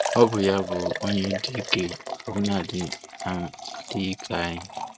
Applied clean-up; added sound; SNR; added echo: neural mask model RNNoise.